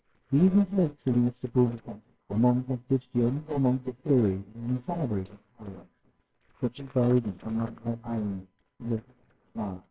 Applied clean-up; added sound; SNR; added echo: neural separator model SepFormer WHAMR!.